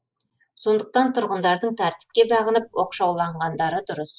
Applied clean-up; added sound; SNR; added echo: neural mask model Resemble Enhance denoiser.